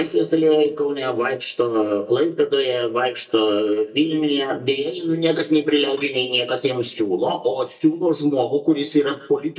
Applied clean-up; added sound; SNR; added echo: neural mask model DeepFilterNet 3.